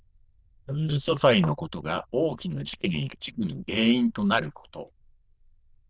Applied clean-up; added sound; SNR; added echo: neural diffusion model UNIVERSE++.